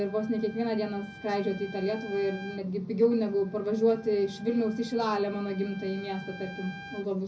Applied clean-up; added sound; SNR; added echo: none; Trumpet; 18 dB; reverberation time 0.4 s.